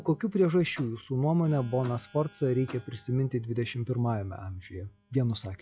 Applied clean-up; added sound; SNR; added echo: classical method log-MMSE.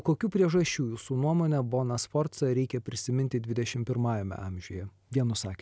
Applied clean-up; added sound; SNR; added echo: none; none; none; none.